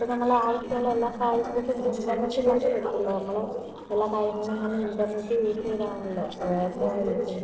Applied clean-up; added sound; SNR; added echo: neural separator model SepFormer DNS4.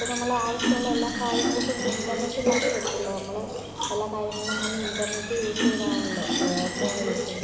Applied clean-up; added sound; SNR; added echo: none; Fill (with liquid); -2 dB; reverberation time 2.1 s.